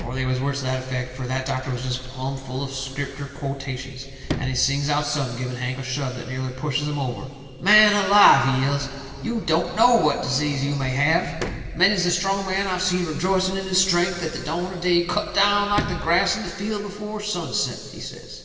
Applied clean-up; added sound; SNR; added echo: none; Sliding door; 13 dB; reverberation time 2.5 s.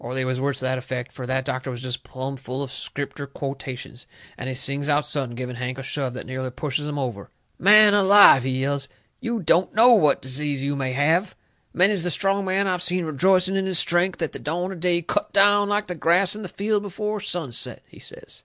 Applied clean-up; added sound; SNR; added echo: none; none; none; none.